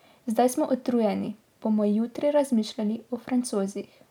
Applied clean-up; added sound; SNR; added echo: none; none; none; none.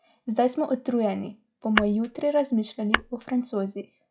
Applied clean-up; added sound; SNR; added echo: classical method log-MMSE.